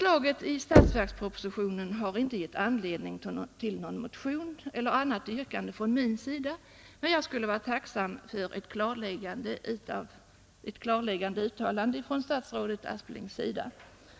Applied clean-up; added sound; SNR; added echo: none; Knock; -3 dB; none.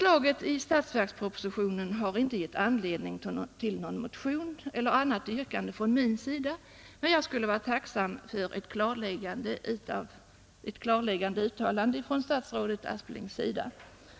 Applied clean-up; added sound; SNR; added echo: none; none; none; none.